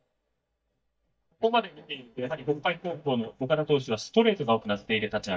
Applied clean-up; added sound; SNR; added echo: neural mask model DeepFilterNet 3.